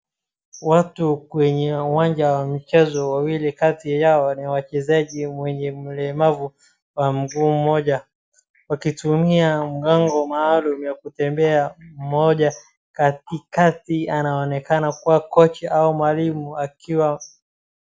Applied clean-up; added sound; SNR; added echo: none; none; none; none.